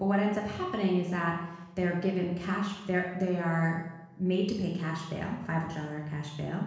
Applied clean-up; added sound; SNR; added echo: none; none; none; reverberation time 1.1 s.